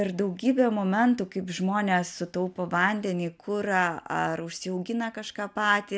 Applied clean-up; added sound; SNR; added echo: none; none; none; none.